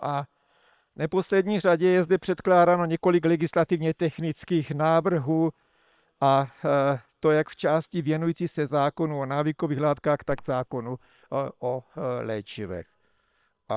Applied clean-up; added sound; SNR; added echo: neural separator model SepFormer WHAM!.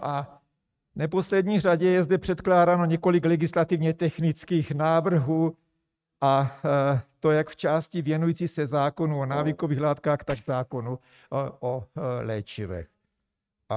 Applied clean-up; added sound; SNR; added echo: neural mask model RNNoise.